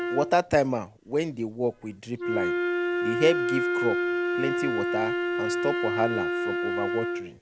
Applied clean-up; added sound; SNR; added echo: none; Wind instrument, woodwind instrument; -1 dB; none.